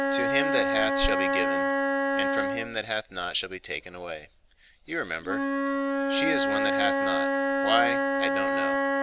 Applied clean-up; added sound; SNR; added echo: none; Wind instrument, woodwind instrument; -4 dB; none.